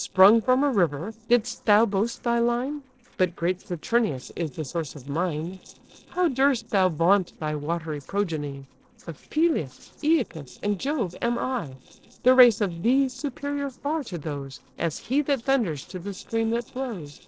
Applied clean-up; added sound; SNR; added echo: neural separator model SepFormer DNS4.